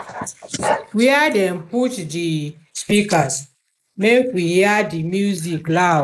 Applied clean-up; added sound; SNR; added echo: neural mask model Resemble Enhance denoiser.